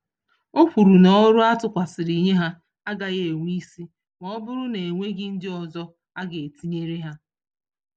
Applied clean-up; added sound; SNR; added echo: none; none; none; none.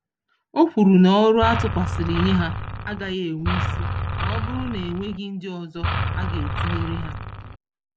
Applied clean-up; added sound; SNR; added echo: none; Engine; 3 dB; none.